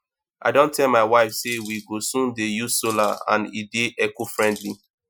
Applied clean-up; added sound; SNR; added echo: classical method Wiener filter.